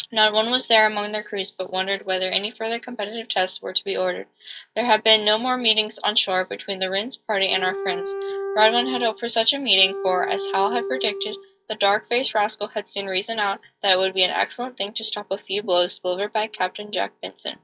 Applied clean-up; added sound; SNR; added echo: classical method log-MMSE.